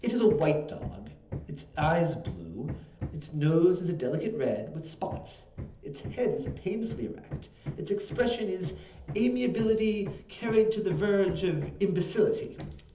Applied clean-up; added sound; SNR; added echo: none; Hammer; 13 dB; reverberation time 1.2 s.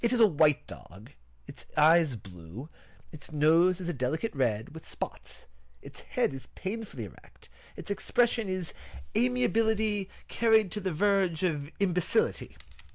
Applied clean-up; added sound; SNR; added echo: none; none; none; none.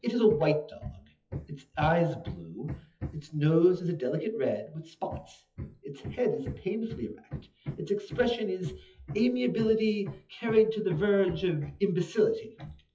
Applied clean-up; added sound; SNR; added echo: classical method WPE with log-MMSE.